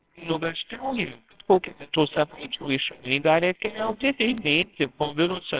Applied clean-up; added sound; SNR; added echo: neural separator model SepFormer WHAMR!.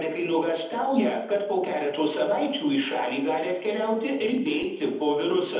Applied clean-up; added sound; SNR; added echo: neural separator model SepFormer DNS4.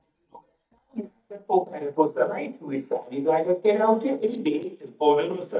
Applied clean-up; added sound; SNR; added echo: neural mask model DeepFilterNet 3.